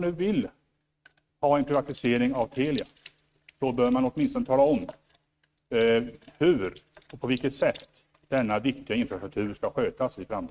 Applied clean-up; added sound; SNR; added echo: neural mask model RNNoise.